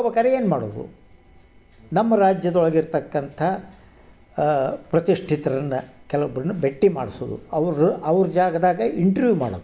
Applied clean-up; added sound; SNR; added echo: none; none; none; none.